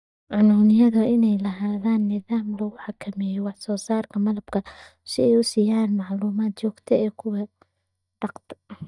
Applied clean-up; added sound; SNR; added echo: neural mask model DeepFilterNet 3.